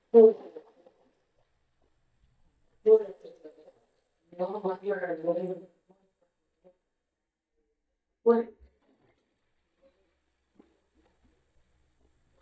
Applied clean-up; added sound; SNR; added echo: neural mask model DeepFilterNet 3.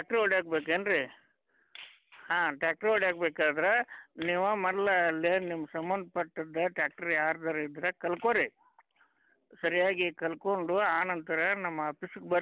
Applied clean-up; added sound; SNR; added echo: none; none; none; none.